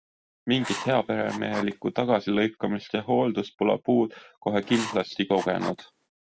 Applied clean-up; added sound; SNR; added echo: none; Writing; 13 dB; none.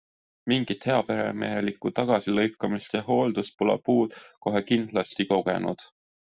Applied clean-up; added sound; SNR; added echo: none; none; none; none.